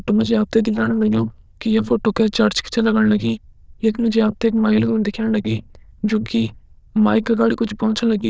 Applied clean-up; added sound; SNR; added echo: neural diffusion model UNIVERSE++.